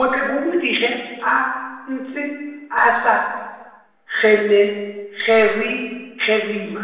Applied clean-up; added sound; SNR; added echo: none; none; none; reverberation time 1.0 s.